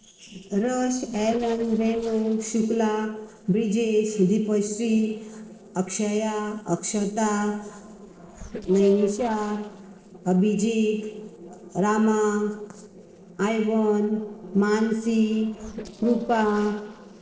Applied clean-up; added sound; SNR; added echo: neural separator model SepFormer DNS4.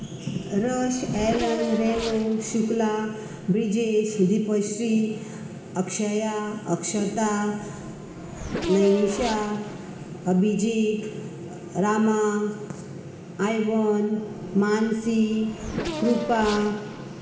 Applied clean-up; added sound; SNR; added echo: none; Race car, auto racing / Accelerating, revving, vroom; 13 dB; reverberation time 2.0 s.